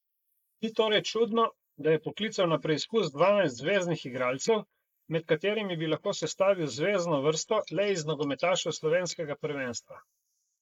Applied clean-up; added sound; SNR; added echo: neural mask model Resemble Enhance denoiser.